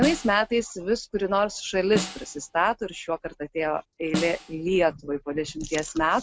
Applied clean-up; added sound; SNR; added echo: none; Snare drum; 10 dB; none.